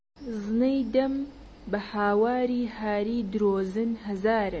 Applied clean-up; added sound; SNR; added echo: none; none; none; none.